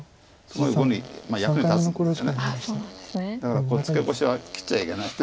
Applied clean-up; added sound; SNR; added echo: none; Fart; 19 dB; none.